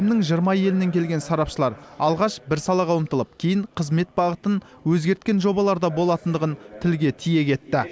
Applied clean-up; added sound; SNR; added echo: none; none; none; none.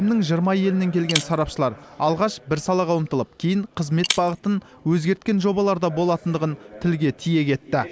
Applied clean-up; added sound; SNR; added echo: none; Shatter; 12 dB; none.